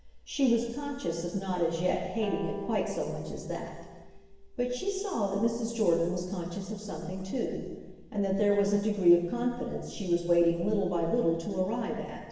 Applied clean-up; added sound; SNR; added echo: none; Guitar; 14 dB; reverberation time 1.3 s.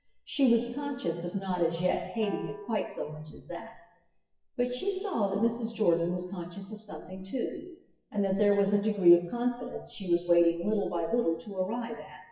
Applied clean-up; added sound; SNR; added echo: classical method WPE with log-MMSE.